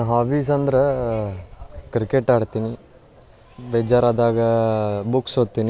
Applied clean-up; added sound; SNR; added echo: none; none; none; none.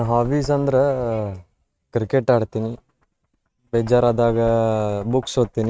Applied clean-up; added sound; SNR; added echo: neural mask model RNNoise.